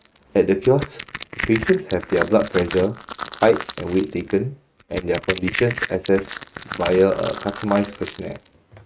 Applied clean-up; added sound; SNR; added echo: neural mask model RNNoise.